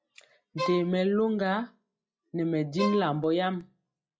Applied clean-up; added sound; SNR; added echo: classical method log-MMSE.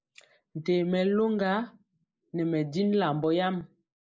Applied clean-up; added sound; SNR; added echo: neural mask model Resemble Enhance denoiser.